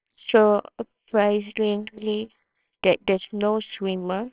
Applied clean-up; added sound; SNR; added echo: neural separator model SepFormer WHAMR!.